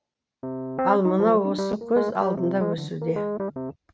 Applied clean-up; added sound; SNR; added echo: none; Piano; 4 dB; none.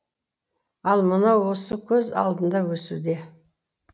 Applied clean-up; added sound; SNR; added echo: none; none; none; none.